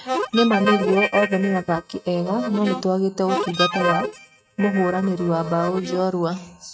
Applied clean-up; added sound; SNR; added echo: neural mask model RNNoise.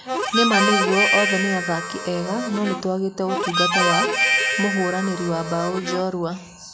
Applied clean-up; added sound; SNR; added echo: none; Harmonica; -1 dB; none.